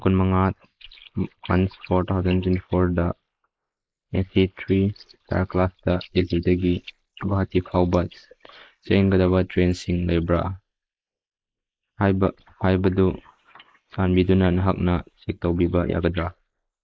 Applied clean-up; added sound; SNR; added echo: neural mask model Resemble Enhance denoiser.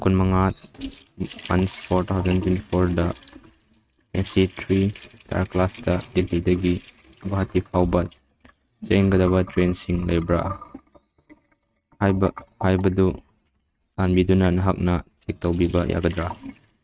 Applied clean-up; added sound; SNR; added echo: neural mask model RNNoise.